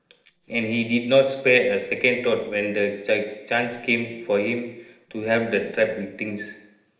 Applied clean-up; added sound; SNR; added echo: neural separator model SepFormer DNS4.